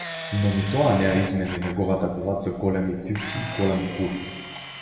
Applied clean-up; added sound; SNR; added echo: none; Camera; 9 dB; reverberation time 1.2 s.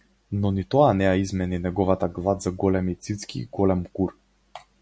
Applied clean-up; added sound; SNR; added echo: none; none; none; none.